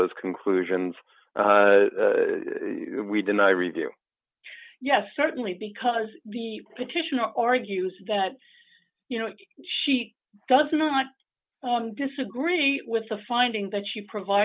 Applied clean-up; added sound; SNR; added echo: none; none; none; none.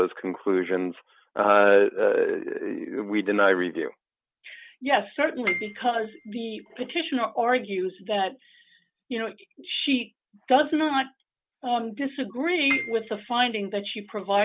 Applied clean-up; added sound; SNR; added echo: none; Piano; 9 dB; none.